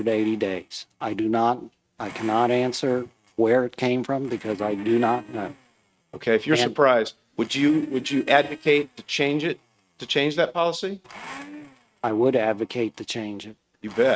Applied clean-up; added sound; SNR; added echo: neural mask model RNNoise.